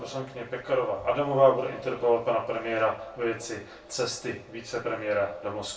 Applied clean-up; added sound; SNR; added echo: none; none; none; reverberation time 0.3 s.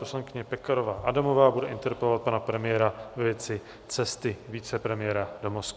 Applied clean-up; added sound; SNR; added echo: none; none; none; none.